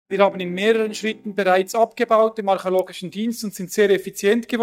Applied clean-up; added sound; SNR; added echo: neural mask model DeepFilterNet 3.